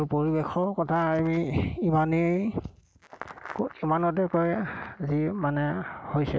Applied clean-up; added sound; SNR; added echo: none; none; none; none.